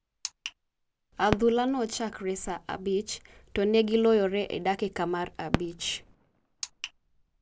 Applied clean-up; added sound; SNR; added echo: none; Fireworks; 12 dB; none.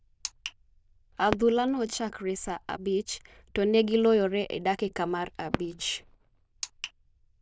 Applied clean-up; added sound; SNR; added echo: neural diffusion model UNIVERSE++.